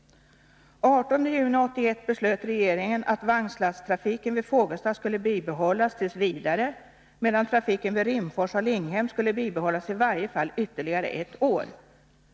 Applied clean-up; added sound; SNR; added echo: none; none; none; none.